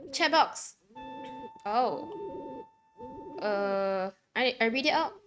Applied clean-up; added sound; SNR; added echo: neural mask model RNNoise.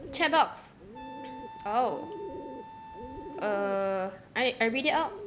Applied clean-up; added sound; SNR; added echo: none; Bird + Wind instrument, woodwind instrument; 12 dB; none.